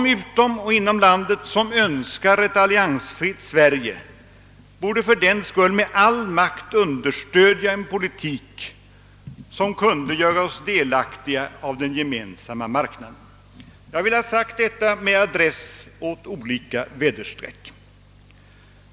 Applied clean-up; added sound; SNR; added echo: none; none; none; none.